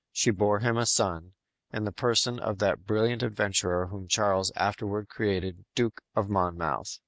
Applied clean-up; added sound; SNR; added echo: none; none; none; none.